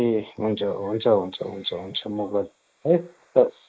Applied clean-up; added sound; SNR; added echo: neural mask model Resemble Enhance denoiser.